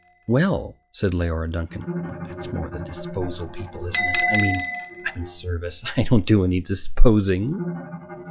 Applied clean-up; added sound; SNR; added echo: classical method log-MMSE.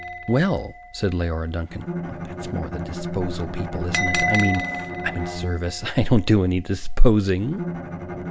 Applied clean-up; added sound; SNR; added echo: none; Bowed string instrument + Bell; 8 dB; none.